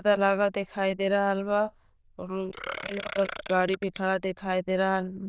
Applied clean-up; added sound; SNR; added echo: neural diffusion model UNIVERSE++.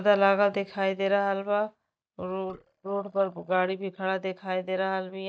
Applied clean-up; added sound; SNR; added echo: neural mask model DeepFilterNet 3.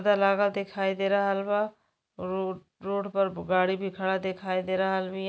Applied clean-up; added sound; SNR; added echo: none; none; none; none.